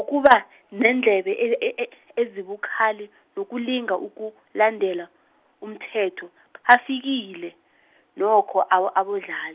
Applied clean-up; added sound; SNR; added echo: none; none; none; none.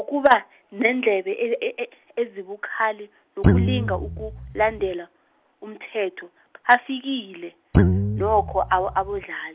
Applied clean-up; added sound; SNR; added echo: none; Guitar; -2 dB; none.